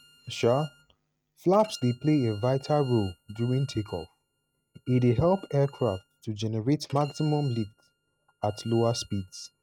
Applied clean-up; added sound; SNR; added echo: neural mask model RNNoise.